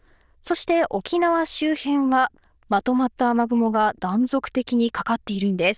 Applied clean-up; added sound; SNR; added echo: neural diffusion model UNIVERSE++.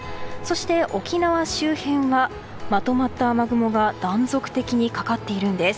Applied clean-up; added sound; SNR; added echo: none; Piano; 15 dB; none.